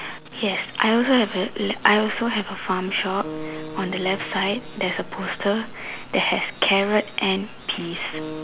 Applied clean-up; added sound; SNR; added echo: none; Acoustic guitar; 17 dB; none.